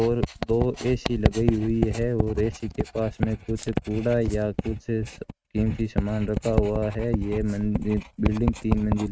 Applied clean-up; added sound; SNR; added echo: neural mask model RNNoise.